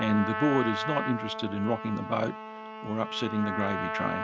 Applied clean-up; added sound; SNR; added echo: none; Trumpet; 5 dB; none.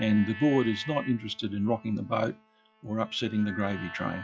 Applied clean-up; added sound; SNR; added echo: classical method log-MMSE.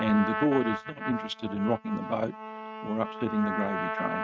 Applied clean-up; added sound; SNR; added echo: neural mask model RNNoise.